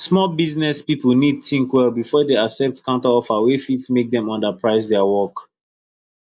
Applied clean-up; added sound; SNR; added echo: neural mask model Resemble Enhance denoiser.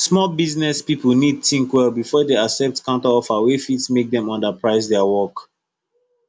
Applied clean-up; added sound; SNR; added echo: none; none; none; none.